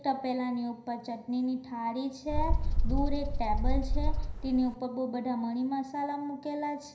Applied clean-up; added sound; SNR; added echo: none; Bird; -1 dB; reverberation time 0.5 s.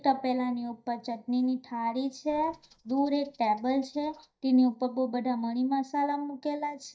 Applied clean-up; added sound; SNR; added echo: neural mask model DeepFilterNet 3.